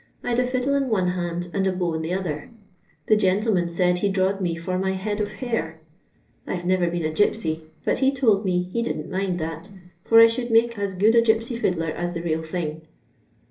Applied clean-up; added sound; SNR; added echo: neural separator model SepFormer DNS4.